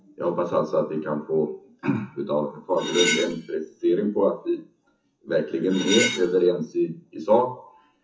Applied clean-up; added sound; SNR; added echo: classical method WPE with log-MMSE.